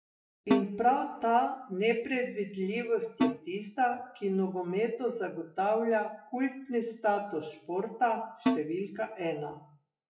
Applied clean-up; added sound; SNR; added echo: classical method WPE with log-MMSE.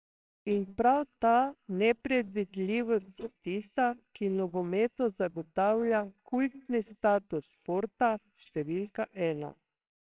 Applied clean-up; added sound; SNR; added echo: neural separator model SepFormer WHAMR!.